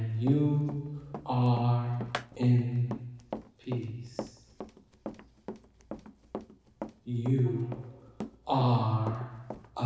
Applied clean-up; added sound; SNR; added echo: none; Run; 13 dB; reverberation time 1.0 s.